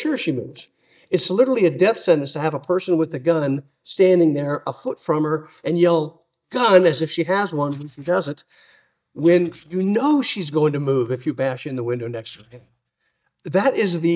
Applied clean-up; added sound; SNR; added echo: neural mask model DeepFilterNet 3.